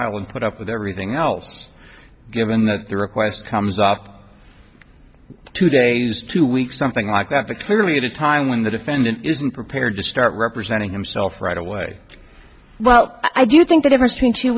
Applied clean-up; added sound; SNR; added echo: none; none; none; none.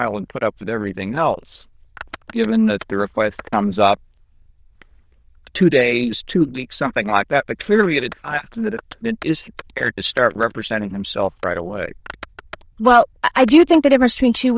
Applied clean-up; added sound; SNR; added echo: neural diffusion model UNIVERSE++.